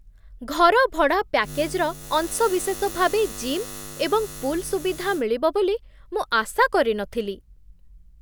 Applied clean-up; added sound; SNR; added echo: none; Buzz; 13 dB; none.